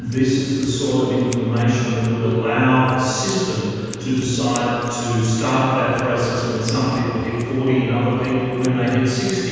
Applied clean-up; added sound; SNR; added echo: none; Scissors; 15 dB; reverberation time 2.1 s.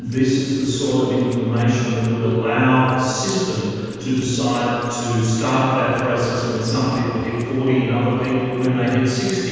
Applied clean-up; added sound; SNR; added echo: neural separator model SepFormer DNS4.